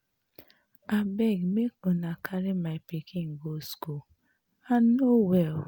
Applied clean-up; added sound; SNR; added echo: none; none; none; none.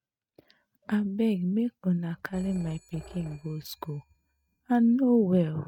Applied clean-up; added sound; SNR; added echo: neural mask model RNNoise.